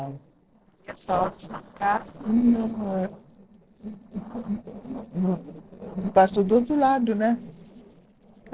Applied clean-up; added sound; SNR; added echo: neural separator model SepFormer DNS4.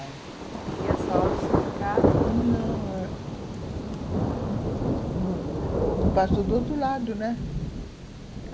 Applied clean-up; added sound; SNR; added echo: none; Thunder; -4 dB; none.